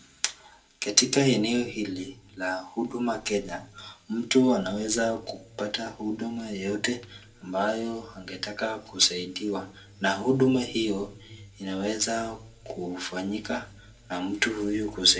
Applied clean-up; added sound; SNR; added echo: none; none; none; reverberation time 0.2 s.